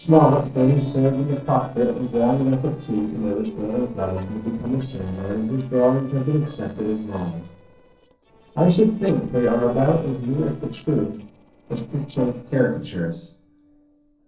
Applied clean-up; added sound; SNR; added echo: neural separator model SepFormer DNS4.